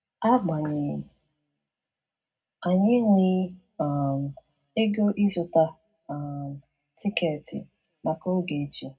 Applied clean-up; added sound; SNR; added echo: none; none; none; reverberation time 0.3 s.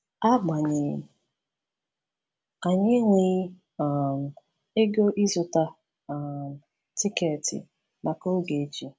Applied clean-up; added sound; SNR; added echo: none; none; none; none.